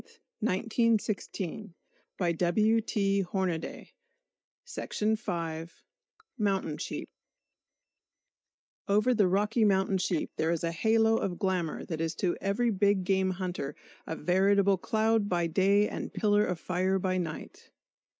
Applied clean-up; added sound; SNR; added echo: neural mask model DeepFilterNet 3.